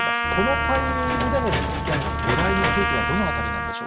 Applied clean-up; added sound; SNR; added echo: none; Engine / Mechanisms + Trumpet; -4 dB; none.